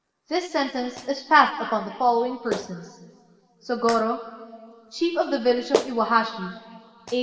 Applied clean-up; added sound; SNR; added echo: none; Clapping; 11 dB; reverberation time 2.2 s.